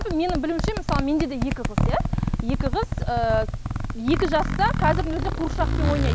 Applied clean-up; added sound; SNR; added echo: none; Zipper (clothing); -1 dB; none.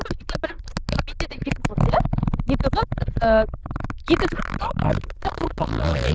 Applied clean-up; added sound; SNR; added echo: neural diffusion model UNIVERSE++.